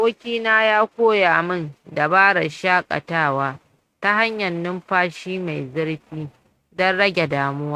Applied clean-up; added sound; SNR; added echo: neural mask model RNNoise.